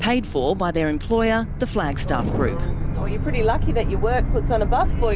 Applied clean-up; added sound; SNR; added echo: none; Fire; 11 dB; none.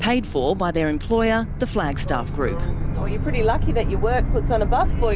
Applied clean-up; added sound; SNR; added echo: none; none; none; none.